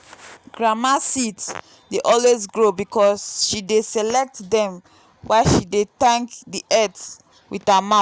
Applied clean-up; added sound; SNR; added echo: none; none; none; none.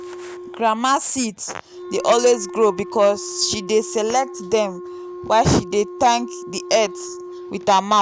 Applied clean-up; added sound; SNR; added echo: none; Wind instrument, woodwind instrument; 14 dB; none.